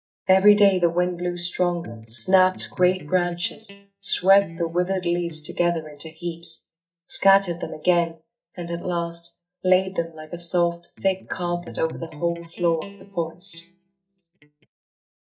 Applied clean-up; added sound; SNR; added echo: neural mask model DeepFilterNet 3.